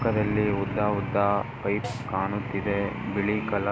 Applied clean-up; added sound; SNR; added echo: none; Snare drum; 18 dB; none.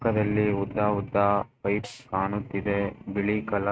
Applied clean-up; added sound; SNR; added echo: neural mask model RNNoise.